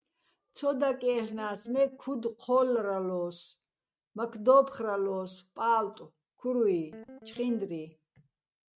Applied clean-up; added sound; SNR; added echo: neural mask model RNNoise.